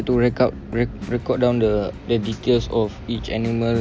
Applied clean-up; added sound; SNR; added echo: none; Drum kit; 17 dB; none.